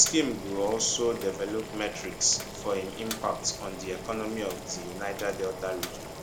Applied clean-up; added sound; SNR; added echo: none; Boiling; 9 dB; none.